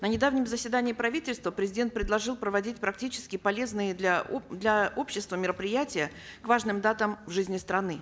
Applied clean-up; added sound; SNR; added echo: none; none; none; none.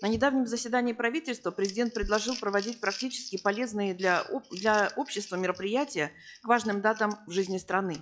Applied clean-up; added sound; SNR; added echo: classical method log-MMSE.